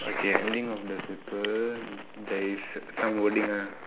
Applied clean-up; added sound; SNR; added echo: none; none; none; none.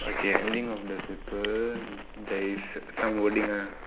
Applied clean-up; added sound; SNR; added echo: none; Snare drum + Purr; 16 dB; none.